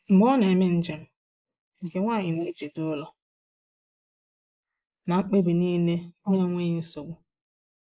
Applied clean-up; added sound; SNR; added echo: neural mask model Resemble Enhance denoiser.